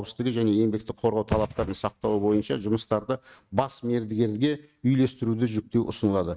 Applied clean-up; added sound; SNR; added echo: neural mask model RNNoise.